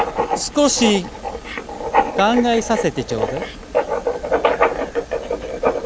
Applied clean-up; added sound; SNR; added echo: none; Writing; 0 dB; none.